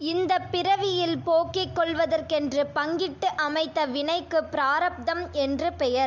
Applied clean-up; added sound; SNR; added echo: none; none; none; none.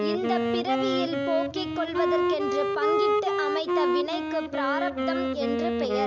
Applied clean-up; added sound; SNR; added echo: none; Wind instrument, woodwind instrument; -4 dB; none.